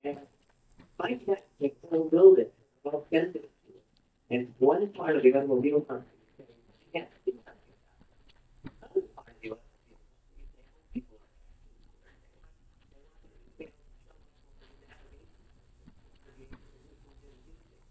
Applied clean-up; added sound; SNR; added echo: neural mask model DeepFilterNet 3.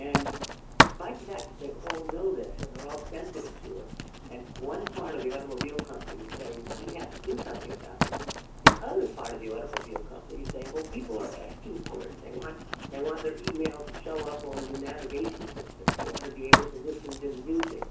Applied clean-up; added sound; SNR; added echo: none; Writing; -5 dB; reverberation time 0.6 s.